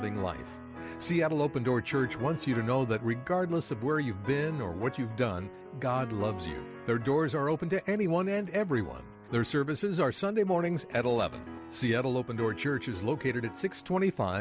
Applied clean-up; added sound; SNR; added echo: none; none; none; none.